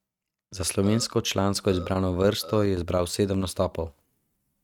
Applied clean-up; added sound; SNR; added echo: neural mask model RNNoise.